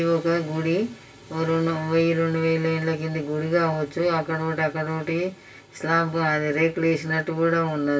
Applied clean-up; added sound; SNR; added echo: none; none; none; reverberation time 0.1 s.